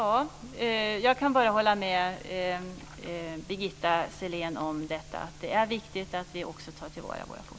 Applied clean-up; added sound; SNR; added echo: none; none; none; none.